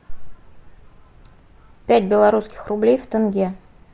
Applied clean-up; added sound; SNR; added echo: none; none; none; none.